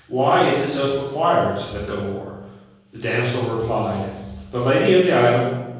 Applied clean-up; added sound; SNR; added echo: none; none; none; reverberation time 1.3 s.